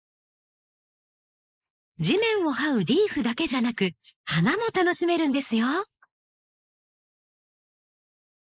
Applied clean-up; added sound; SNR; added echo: neural mask model Resemble Enhance denoiser.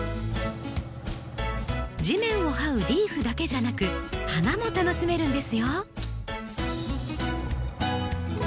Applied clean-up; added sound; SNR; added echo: none; Engine / Truck / Car; 11 dB; none.